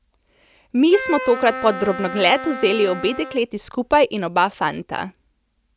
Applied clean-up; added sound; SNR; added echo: none; Wind instrument, woodwind instrument; 10 dB; none.